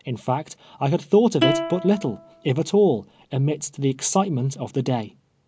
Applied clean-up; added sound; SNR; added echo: none; Plucked string instrument; 7 dB; none.